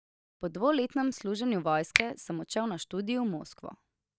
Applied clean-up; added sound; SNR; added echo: neural mask model DeepFilterNet 3.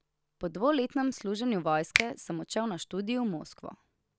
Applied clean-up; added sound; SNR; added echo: none; Finger snapping; 5 dB; none.